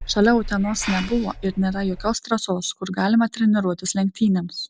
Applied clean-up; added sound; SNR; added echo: none; Hiss; 12 dB; none.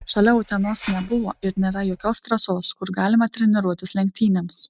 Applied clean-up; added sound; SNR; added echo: neural mask model RNNoise.